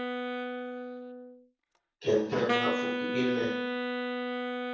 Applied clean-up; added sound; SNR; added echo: none; Wind instrument, woodwind instrument; -1 dB; reverberation time 0.6 s.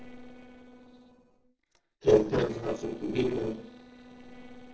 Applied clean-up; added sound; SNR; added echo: neural separator model SepFormer DNS4.